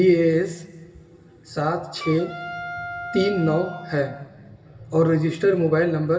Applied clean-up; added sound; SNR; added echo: none; Wind instrument, woodwind instrument; 13 dB; reverberation time 1.9 s.